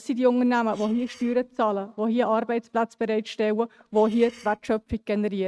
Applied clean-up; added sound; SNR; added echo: neural mask model RNNoise.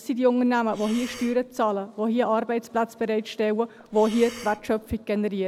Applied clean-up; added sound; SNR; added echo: none; Breathing; 18 dB; none.